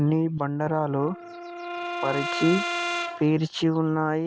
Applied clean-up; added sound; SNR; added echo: none; Brass instrument; 7 dB; none.